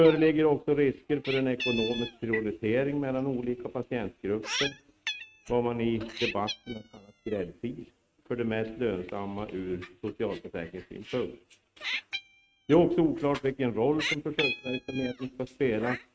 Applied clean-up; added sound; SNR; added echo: neural mask model RNNoise.